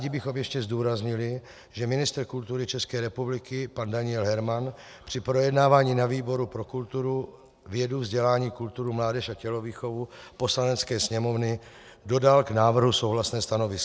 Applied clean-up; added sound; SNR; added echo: none; none; none; none.